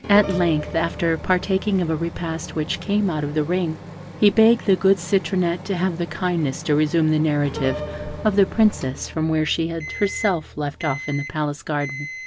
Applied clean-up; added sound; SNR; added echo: none; Piano + Microwave oven; 12 dB; none.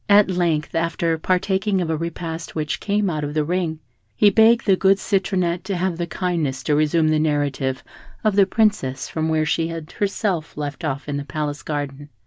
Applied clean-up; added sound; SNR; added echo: none; none; none; none.